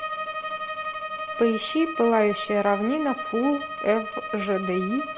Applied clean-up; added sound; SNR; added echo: none; Bowed string instrument; 7 dB; none.